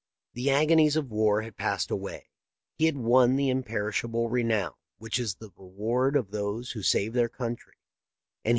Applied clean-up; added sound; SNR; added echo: none; none; none; none.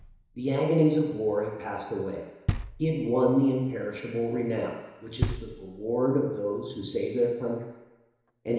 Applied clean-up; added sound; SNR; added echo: none; Knock; 11 dB; reverberation time 1.0 s.